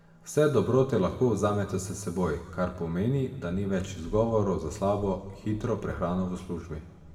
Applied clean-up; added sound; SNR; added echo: none; none; none; reverberation time 1.4 s.